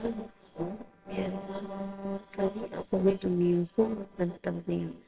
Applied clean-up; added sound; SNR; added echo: neural separator model SepFormer WHAMR!.